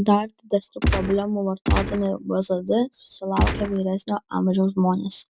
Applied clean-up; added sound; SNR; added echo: none; Gunshot, gunfire; 1 dB; none.